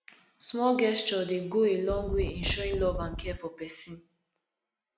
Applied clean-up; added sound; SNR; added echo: none; Wind; 6 dB; none.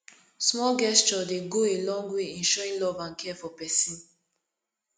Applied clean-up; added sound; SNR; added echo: none; none; none; none.